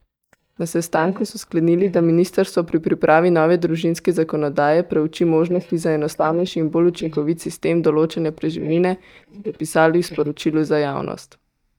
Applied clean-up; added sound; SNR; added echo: neural mask model DeepFilterNet 3.